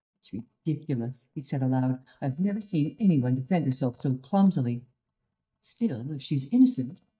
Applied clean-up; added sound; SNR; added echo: neural mask model DeepFilterNet 3.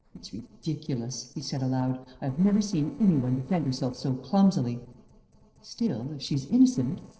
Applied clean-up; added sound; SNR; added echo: neural separator model SepFormer DNS4.